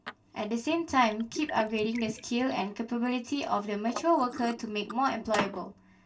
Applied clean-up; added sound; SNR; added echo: none; Liquid; 13 dB; reverberation time 0.2 s.